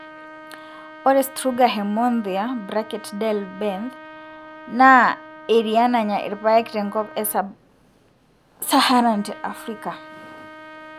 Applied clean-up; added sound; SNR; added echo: none; Trumpet; 19 dB; none.